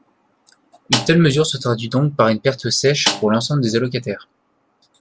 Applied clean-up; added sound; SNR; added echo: none; Snare drum; 7 dB; none.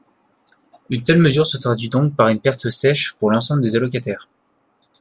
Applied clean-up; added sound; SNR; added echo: none; none; none; none.